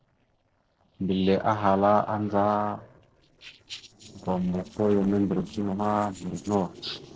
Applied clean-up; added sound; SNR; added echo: neural separator model SepFormer DNS4.